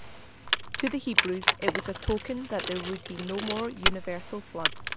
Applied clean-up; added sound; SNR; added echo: none; Keys jangling; -2 dB; none.